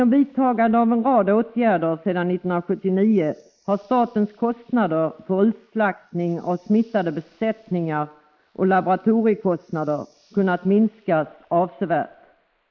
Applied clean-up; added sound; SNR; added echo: neural mask model Resemble Enhance denoiser.